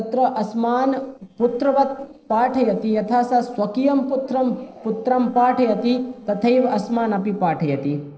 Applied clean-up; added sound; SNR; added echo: neural separator model SepFormer DNS4.